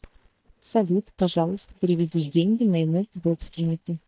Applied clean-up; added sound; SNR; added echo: neural mask model DeepFilterNet 3.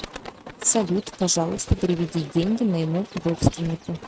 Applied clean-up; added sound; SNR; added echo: neural mask model RNNoise.